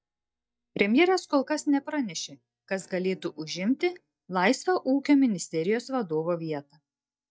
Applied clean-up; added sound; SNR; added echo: neural mask model DeepFilterNet 3.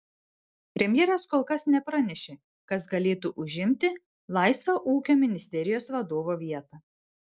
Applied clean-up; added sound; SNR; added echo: none; none; none; none.